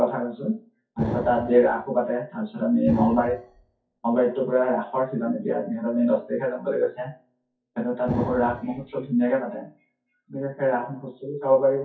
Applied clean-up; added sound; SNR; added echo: classical method WPE with log-MMSE.